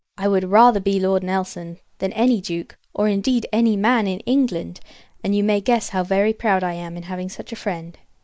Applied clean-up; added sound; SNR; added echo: neural mask model Resemble Enhance denoiser.